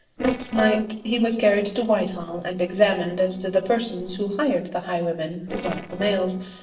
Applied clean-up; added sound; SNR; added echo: neural separator model SepFormer DNS4.